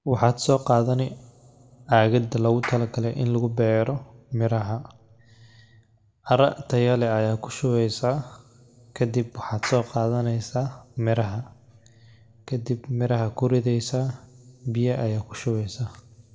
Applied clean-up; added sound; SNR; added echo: none; Clapping; 15 dB; reverberation time 1.8 s.